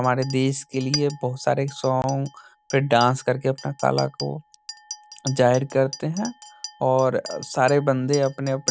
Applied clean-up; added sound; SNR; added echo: none; Chink, clink; 15 dB; none.